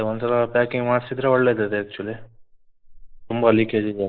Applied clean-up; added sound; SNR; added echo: neural mask model Resemble Enhance denoiser.